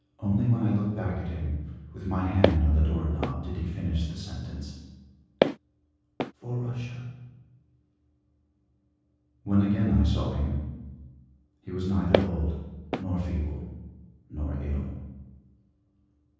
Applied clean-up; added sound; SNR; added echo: none; Walk, footsteps; 4 dB; reverberation time 1.3 s.